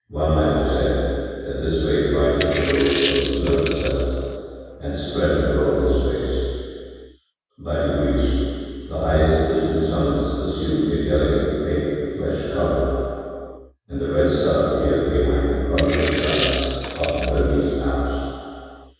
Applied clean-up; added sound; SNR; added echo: none; Coin (dropping); 9 dB; reverberation time 2.2 s.